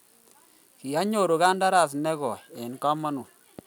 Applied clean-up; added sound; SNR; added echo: none; none; none; none.